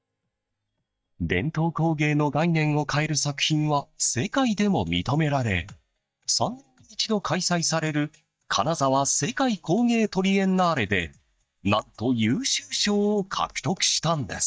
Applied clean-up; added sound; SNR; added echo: neural mask model DeepFilterNet 3.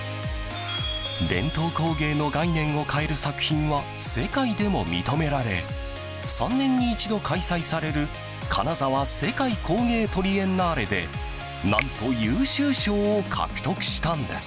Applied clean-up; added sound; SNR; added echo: none; Finger snapping; 10 dB; none.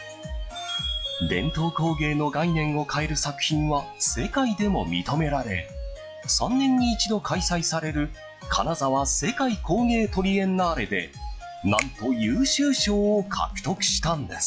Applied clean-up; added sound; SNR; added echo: classical method log-MMSE.